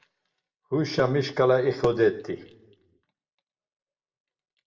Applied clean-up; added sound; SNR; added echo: none; none; none; reverberation time 0.5 s.